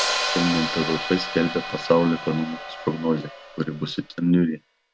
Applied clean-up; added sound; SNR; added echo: none; Hi-hat; 6 dB; none.